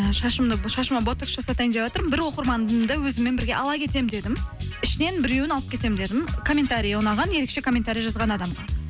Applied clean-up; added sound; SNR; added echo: none; none; none; none.